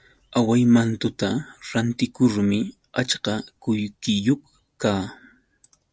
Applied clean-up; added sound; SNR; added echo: none; none; none; none.